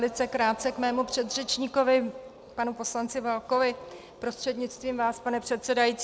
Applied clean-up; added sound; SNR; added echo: none; none; none; none.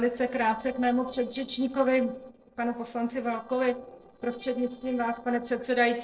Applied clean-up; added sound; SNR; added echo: neural separator model SepFormer DNS4.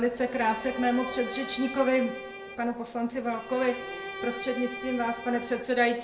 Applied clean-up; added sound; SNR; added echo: none; Bowed string instrument; 11 dB; reverberation time 0.4 s.